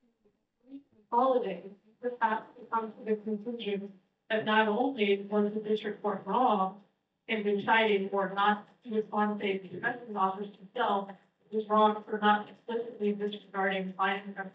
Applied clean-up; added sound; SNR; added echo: neural mask model DeepFilterNet 3.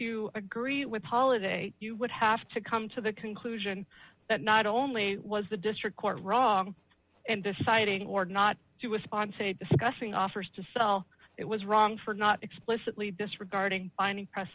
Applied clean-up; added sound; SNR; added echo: none; none; none; none.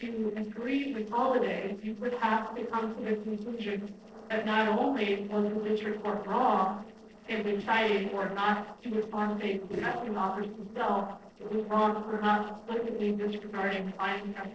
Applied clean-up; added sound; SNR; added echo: neural separator model SepFormer DNS4.